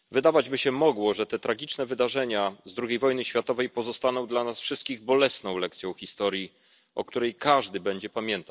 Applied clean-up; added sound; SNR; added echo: none; none; none; none.